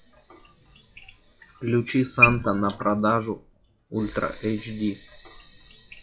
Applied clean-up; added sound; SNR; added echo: classical method log-MMSE.